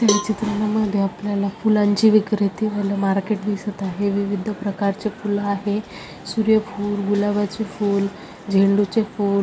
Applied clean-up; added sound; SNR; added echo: none; Cowbell; 9 dB; none.